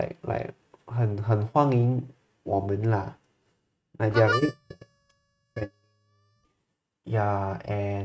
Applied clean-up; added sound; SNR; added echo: neural mask model RNNoise.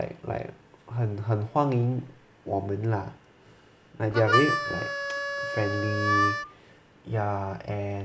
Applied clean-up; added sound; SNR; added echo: none; Harmonica; -1 dB; none.